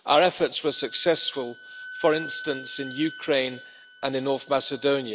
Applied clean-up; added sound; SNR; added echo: none; Wind instrument, woodwind instrument; 16 dB; none.